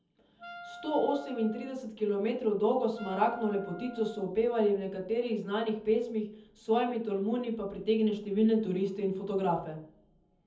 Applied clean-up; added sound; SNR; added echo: none; Wind instrument, woodwind instrument; 17 dB; reverberation time 0.7 s.